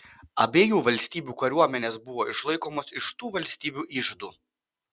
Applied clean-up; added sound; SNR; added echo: none; none; none; none.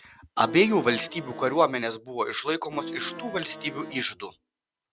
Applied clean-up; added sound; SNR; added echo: none; Accordion; 11 dB; none.